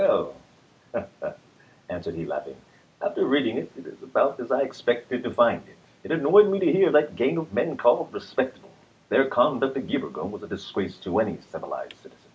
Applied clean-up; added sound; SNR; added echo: none; none; none; none.